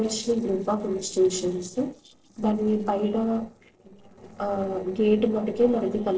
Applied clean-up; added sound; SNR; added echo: neural separator model SepFormer DNS4.